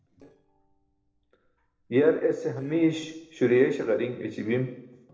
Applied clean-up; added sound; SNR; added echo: neural separator model SepFormer DNS4.